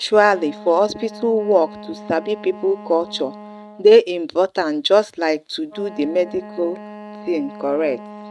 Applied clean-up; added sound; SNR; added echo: neural mask model RNNoise.